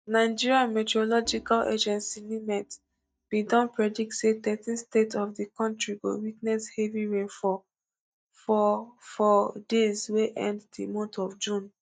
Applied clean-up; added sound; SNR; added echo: neural mask model DeepFilterNet 3.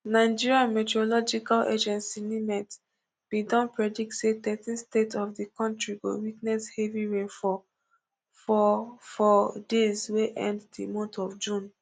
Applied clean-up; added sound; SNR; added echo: none; none; none; none.